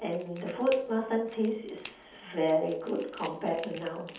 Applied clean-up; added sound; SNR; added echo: none; Crackle; 19 dB; reverberation time 0.6 s.